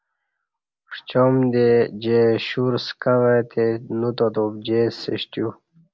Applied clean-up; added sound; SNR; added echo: none; none; none; none.